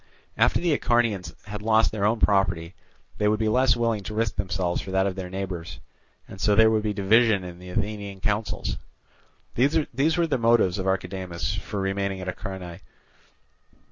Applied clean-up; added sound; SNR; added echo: none; none; none; none.